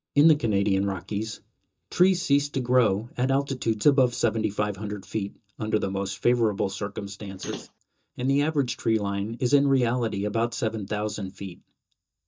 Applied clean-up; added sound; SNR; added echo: neural mask model DeepFilterNet 3.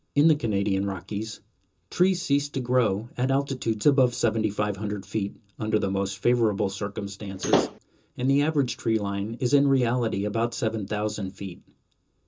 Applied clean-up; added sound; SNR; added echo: none; Slam / Wood; -1 dB; reverberation time 0.2 s.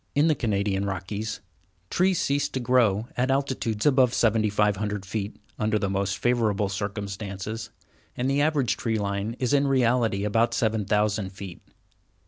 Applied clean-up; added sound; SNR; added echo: none; none; none; none.